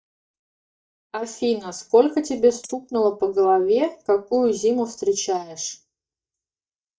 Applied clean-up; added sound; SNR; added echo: neural mask model DeepFilterNet 3.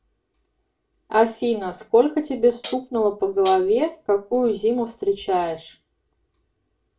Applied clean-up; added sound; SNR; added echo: none; Hi-hat; 8 dB; reverberation time 0.2 s.